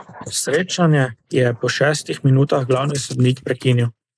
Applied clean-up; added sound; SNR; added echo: neural mask model Resemble Enhance denoiser.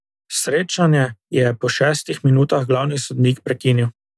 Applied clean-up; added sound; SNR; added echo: none; none; none; none.